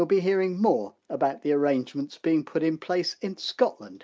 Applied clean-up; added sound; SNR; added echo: none; none; none; none.